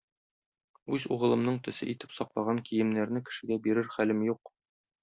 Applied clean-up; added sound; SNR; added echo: none; none; none; none.